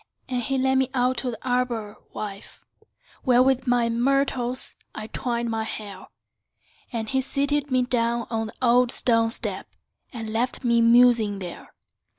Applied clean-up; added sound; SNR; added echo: none; none; none; none.